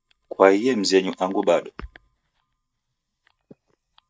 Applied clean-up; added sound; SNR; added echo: neural mask model DeepFilterNet 3.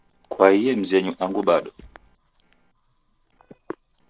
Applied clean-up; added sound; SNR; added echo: neural separator model SepFormer DNS4.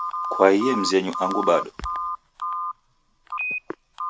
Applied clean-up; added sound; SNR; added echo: none; Telephone; 5 dB; none.